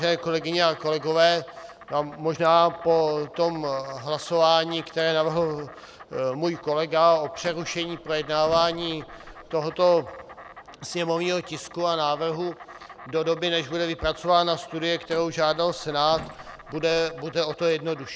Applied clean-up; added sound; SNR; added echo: none; Truck + Insect; 20 dB; none.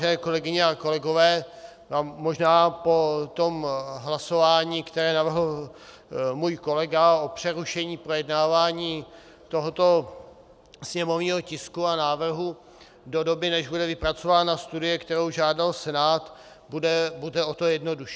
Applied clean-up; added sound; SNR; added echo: none; none; none; none.